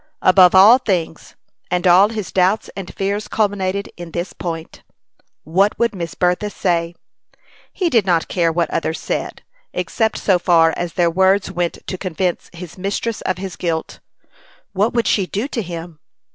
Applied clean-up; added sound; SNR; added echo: none; none; none; none.